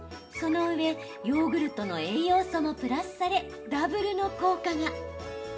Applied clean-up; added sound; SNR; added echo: none; Bird vocalization, bird call, bird song; 20 dB; reverberation time 0.4 s.